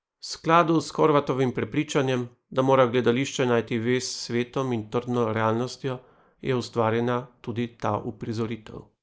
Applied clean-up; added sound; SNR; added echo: neural mask model Resemble Enhance denoiser.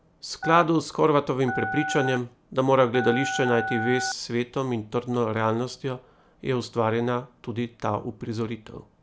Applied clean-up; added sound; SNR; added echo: none; Telephone; 6 dB; none.